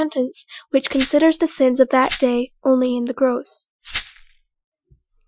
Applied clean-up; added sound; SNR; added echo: classical method Wiener filter.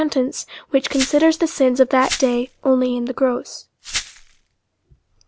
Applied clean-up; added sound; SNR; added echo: none; Glass; 11 dB; none.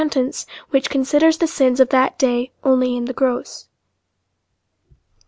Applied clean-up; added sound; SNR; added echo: none; none; none; none.